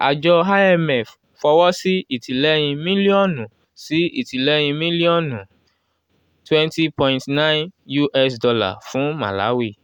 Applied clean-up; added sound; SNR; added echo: none; none; none; none.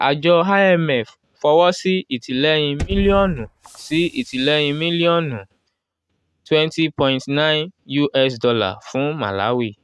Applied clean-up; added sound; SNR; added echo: neural mask model RNNoise.